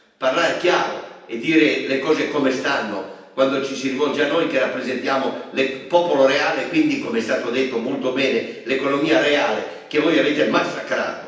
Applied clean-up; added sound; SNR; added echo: none; none; none; reverberation time 0.9 s.